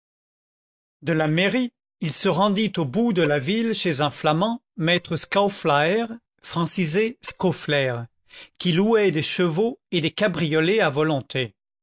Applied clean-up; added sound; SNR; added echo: neural mask model DeepFilterNet 3.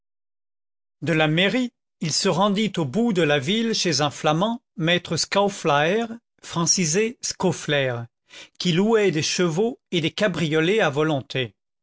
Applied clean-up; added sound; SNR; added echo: none; none; none; none.